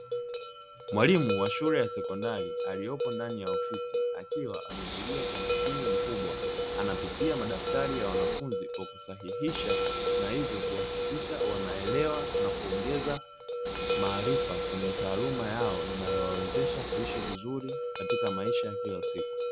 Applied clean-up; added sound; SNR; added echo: none; Bell + Train; -4 dB; none.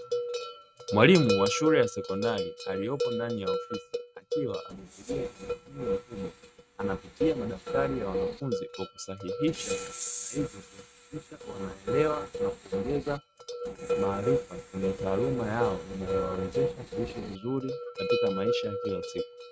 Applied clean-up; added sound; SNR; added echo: neural mask model RNNoise.